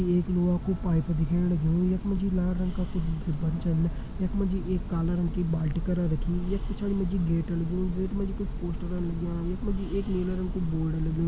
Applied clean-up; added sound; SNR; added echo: none; Church bell; 4 dB; none.